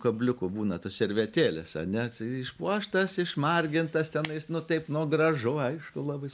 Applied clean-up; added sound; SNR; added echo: none; none; none; none.